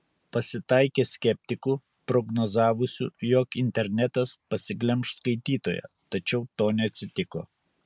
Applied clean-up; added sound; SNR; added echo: none; none; none; none.